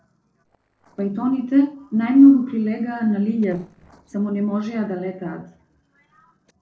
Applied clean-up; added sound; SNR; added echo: neural separator model SepFormer DNS4.